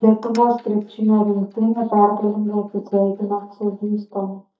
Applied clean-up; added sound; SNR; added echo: neural mask model DeepFilterNet 3.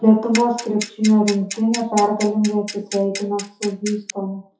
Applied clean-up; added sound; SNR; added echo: classical method WPE with log-MMSE.